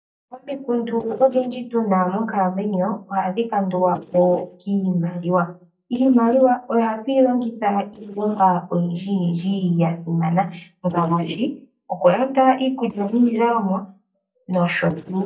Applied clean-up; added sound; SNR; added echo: neural mask model DeepFilterNet 3.